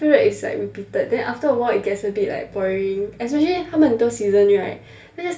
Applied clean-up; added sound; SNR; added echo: none; none; none; reverberation time 0.3 s.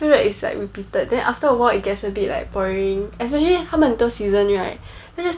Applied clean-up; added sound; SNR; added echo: none; none; none; none.